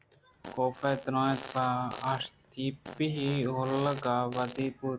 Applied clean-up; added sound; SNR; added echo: none; Fart; 14 dB; none.